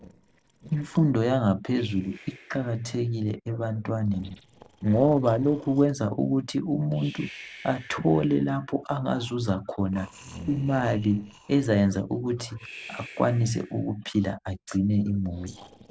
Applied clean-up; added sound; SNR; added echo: neural separator model SepFormer DNS4.